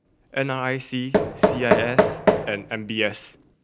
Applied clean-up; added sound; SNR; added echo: none; Knock; -4 dB; none.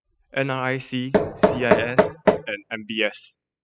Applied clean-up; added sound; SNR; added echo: classical method spectral subtraction.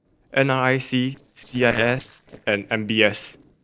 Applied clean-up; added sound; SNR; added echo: neural separator model SepFormer DNS4.